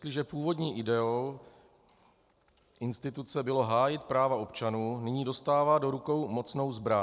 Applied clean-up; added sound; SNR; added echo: none; none; none; none.